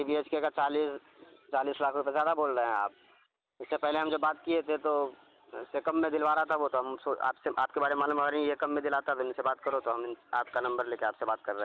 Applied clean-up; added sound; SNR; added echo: none; none; none; none.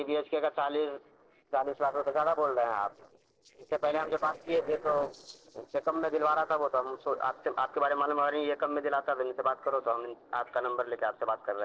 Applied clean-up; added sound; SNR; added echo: neural separator model SepFormer DNS4.